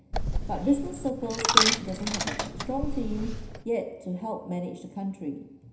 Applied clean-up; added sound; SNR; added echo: none; Coin (dropping); -3 dB; reverberation time 0.9 s.